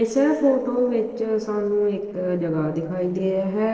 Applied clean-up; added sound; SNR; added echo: neural separator model SepFormer DNS4.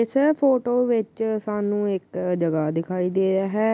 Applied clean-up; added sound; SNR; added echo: none; none; none; none.